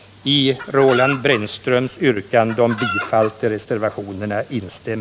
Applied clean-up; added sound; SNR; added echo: none; Chicken, rooster; 9 dB; none.